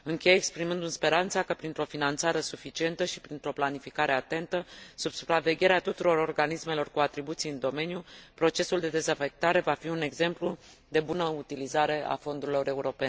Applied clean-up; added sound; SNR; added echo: none; none; none; none.